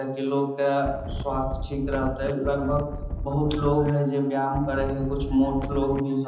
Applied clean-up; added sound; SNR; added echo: none; Wind; 6 dB; reverberation time 0.9 s.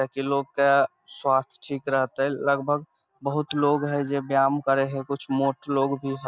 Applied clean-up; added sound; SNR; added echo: none; none; none; none.